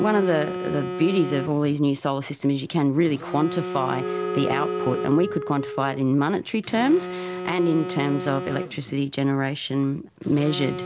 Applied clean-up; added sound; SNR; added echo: none; Telephone + Wind instrument, woodwind instrument; 8 dB; none.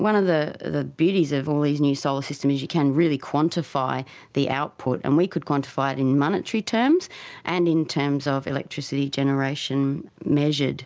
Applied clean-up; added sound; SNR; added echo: none; none; none; none.